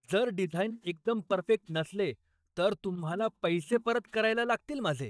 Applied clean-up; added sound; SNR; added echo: neural mask model DeepFilterNet 3.